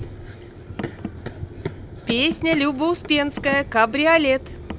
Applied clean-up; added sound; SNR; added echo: none; Car + Run; 11 dB; none.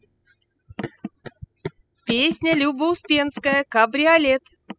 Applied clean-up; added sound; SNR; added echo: classical method spectral subtraction.